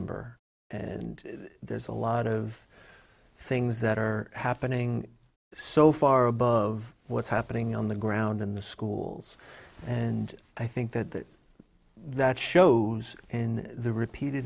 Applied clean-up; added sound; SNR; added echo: none; none; none; none.